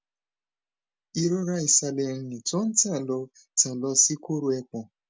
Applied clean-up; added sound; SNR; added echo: none; none; none; none.